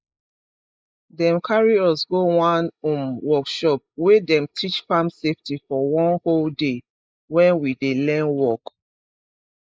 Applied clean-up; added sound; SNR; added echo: neural mask model Resemble Enhance denoiser.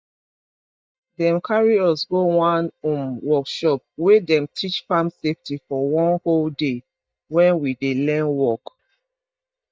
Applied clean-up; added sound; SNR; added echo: neural mask model DeepFilterNet 3.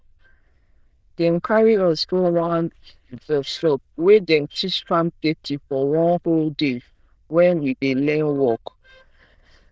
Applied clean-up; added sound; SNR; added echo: neural diffusion model UNIVERSE++.